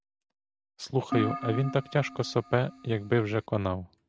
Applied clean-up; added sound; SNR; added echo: none; Keyboard (musical); 7 dB; none.